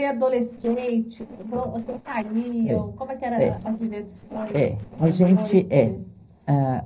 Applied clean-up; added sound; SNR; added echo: neural separator model SepFormer DNS4.